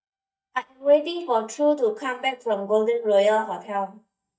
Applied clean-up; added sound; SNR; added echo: neural mask model DeepFilterNet 3.